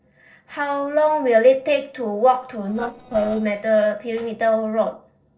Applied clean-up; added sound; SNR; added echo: neural separator model SepFormer DNS4.